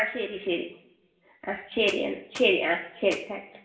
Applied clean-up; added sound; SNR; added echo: none; Clapping; 16 dB; reverberation time 0.7 s.